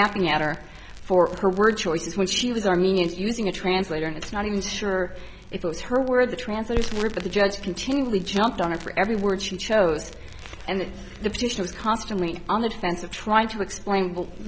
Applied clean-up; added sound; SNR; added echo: none; Crackle; 13 dB; none.